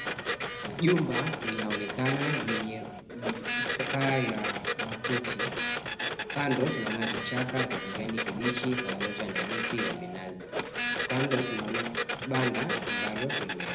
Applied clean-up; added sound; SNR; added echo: none; Printer; -1 dB; reverberation time 0.7 s.